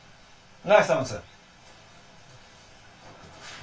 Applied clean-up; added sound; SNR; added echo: none; none; none; reverberation time 0.2 s.